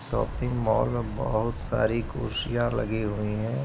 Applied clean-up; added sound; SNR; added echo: none; Gull, seagull / Wind; 9 dB; none.